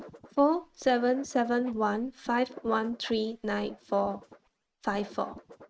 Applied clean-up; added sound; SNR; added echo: neural mask model RNNoise.